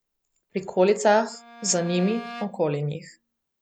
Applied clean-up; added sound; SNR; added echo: none; Bowed string instrument; 19 dB; none.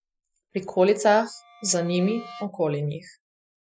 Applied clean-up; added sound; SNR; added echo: classical method Wiener filter.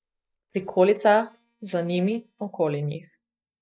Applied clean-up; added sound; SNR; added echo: neural mask model DeepFilterNet 3.